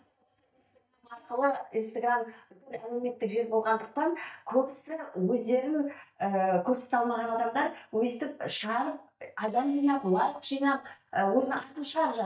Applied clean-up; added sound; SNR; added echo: neural mask model DeepFilterNet 3.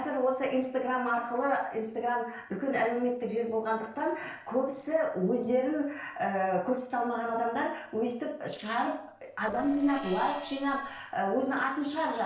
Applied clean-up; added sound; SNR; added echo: neural separator model SepFormer DNS4.